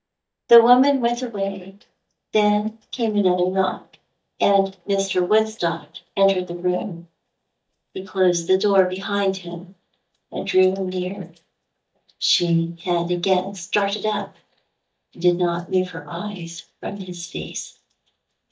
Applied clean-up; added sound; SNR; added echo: neural mask model DeepFilterNet 3.